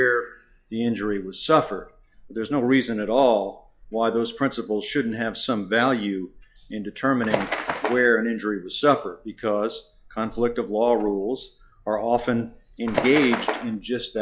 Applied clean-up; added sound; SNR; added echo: classical method log-MMSE.